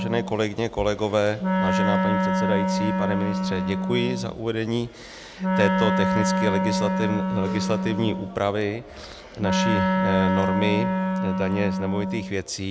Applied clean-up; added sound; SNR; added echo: none; Wind instrument, woodwind instrument; -2 dB; none.